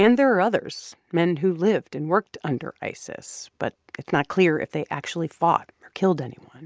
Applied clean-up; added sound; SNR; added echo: none; none; none; none.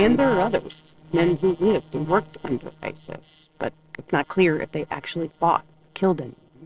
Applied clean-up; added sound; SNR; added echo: neural separator model SepFormer DNS4.